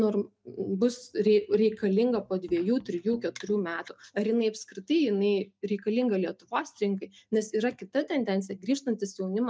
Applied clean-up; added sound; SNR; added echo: neural mask model DeepFilterNet 3.